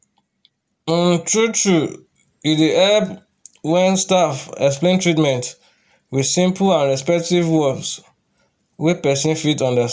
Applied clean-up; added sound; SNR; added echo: none; none; none; none.